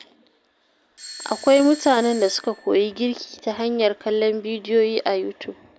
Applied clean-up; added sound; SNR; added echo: none; Bell / Doorbell; 13 dB; none.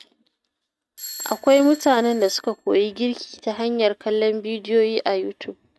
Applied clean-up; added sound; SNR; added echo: neural mask model RNNoise.